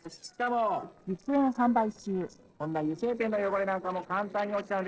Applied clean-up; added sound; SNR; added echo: neural separator model SepFormer DNS4.